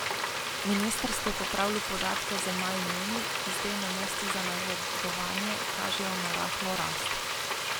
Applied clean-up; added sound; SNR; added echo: none; Frying (food); -3 dB; none.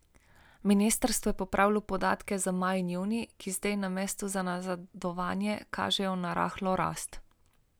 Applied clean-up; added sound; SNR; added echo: none; none; none; none.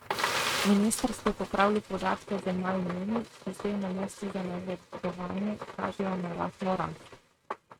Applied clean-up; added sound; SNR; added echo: neural mask model RNNoise.